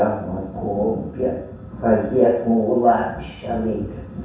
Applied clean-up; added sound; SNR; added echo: none; none; none; reverberation time 0.7 s.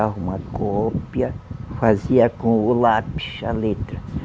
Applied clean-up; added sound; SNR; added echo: none; none; none; none.